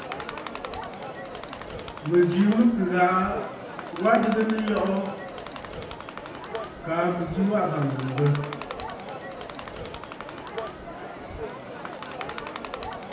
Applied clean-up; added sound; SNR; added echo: none; Crowd; 8 dB; reverberation time 0.9 s.